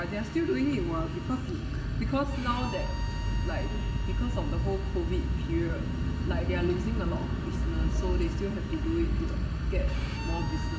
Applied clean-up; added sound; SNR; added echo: none; Bowed string instrument; 20 dB; reverberation time 1.1 s.